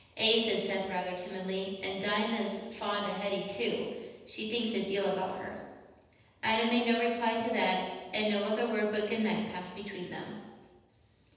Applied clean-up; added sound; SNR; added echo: none; none; none; reverberation time 1.1 s.